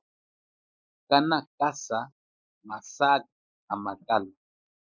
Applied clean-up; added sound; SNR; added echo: neural mask model Resemble Enhance denoiser.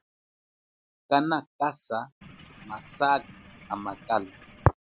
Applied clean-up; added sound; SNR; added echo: none; Engine / Boat, Water vehicle; 19 dB; none.